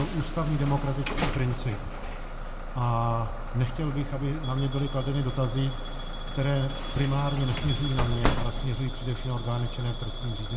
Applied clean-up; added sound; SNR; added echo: none; Bus / Alarm; 2 dB; reverberation time 1.3 s.